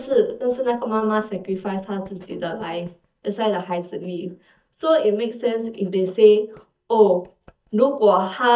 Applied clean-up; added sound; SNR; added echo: neural mask model DeepFilterNet 3.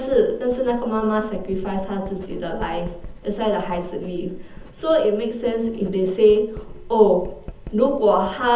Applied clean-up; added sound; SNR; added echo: none; Writing; 14 dB; reverberation time 0.7 s.